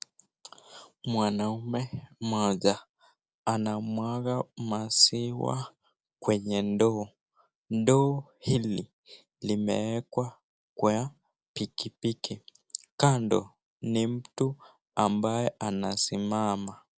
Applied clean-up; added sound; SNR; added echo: none; none; none; none.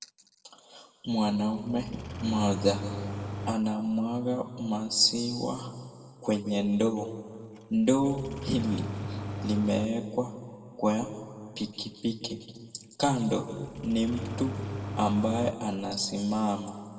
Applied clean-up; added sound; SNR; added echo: none; Engine starting; 8 dB; reverberation time 1.6 s.